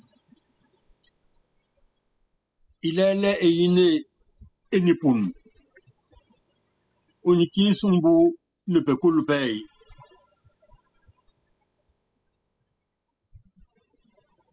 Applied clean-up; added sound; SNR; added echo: classical method spectral subtraction.